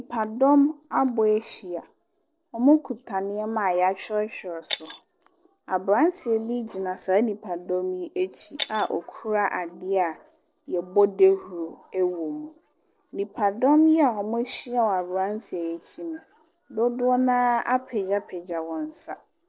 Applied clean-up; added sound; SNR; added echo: neural separator model SepFormer DNS4.